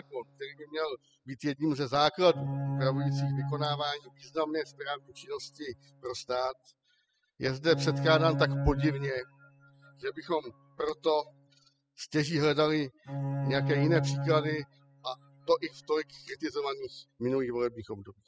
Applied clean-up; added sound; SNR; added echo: classical method spectral subtraction.